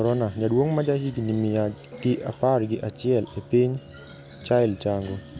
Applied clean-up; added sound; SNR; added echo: none; Fill (with liquid) + Bowed string instrument; 19 dB; none.